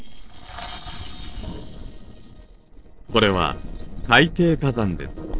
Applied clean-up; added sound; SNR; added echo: neural separator model SepFormer DNS4.